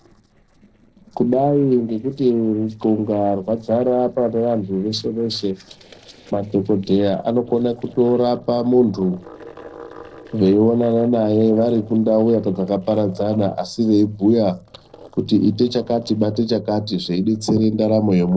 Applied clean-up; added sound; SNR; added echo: neural separator model SepFormer DNS4.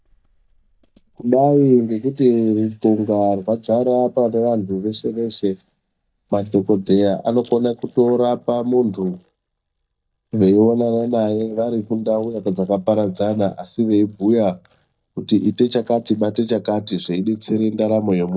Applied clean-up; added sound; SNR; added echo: neural mask model DeepFilterNet 3.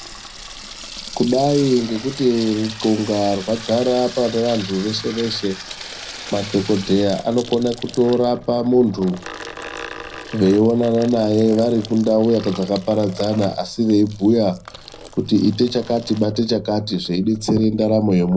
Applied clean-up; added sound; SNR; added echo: none; Sink (filling or washing) / Water tap, faucet; 16 dB; reverberation time 0.3 s.